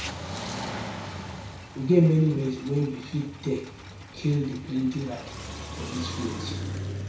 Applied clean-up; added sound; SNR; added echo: none; Car; 8 dB; reverberation time 0.6 s.